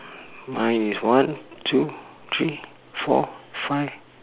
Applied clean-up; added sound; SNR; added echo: none; none; none; none.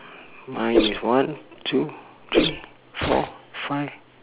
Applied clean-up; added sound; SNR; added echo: none; Whoosh, swoosh, swish; 2 dB; none.